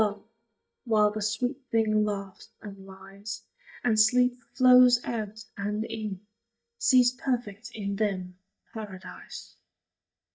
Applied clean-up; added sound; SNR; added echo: neural mask model DeepFilterNet 3.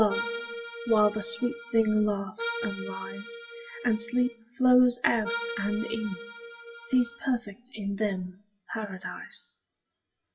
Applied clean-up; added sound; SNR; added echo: classical method WPE with log-MMSE.